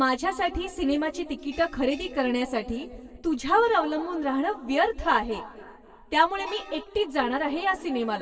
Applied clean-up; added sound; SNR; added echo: neural separator model SepFormer DNS4.